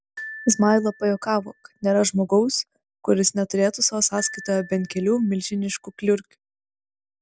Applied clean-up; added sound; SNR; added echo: none; Glockenspiel; 19 dB; none.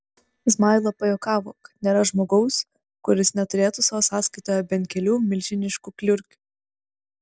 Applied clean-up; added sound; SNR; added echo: neural separator model SepFormer DNS4.